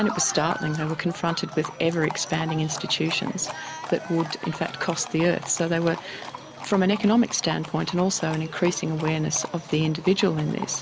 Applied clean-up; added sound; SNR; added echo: none; Livestock, farm animals, working animals + Livestock, farm animals, working animals; 12 dB; none.